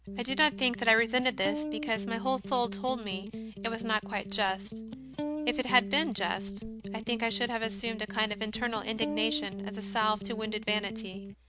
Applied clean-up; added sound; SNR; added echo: none; Electric guitar; 7 dB; none.